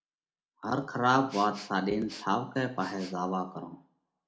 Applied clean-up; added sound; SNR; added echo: none; Respiratory sounds; 19 dB; reverberation time 0.4 s.